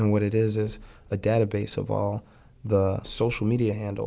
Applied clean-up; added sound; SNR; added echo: none; none; none; none.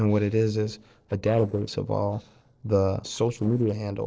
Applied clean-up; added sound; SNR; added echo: neural separator model SepFormer DNS4.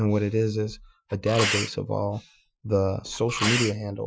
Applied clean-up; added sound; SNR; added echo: classical method Wiener filter.